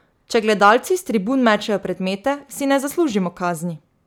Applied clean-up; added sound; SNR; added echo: none; none; none; none.